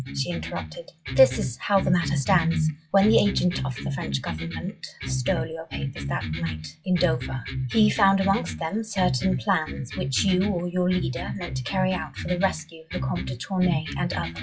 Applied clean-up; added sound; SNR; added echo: classical method log-MMSE.